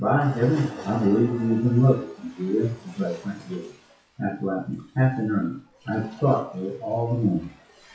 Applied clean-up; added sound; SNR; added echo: classical method WPE with log-MMSE.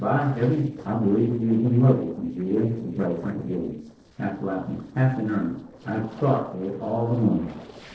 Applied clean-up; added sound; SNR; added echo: neural separator model SepFormer DNS4.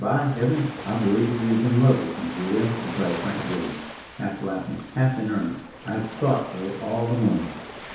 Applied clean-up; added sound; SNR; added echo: none; Ocean; 12 dB; reverberation time 2.2 s.